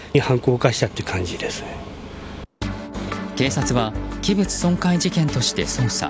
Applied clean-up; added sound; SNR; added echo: none; none; none; none.